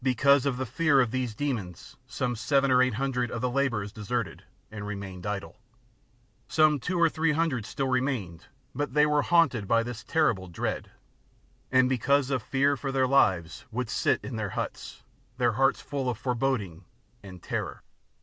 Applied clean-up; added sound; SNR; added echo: none; none; none; none.